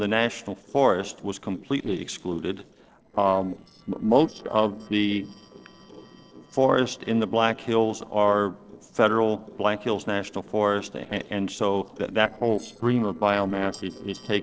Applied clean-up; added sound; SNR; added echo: neural separator model SepFormer DNS4.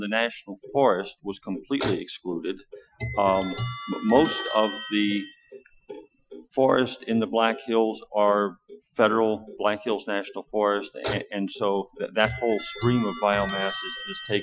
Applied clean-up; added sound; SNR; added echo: classical method Wiener filter.